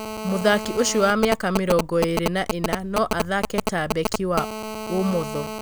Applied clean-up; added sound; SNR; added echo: none; Telephone; 5 dB; none.